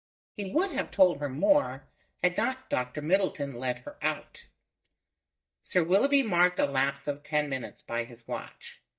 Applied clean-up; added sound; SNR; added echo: neural mask model DeepFilterNet 3.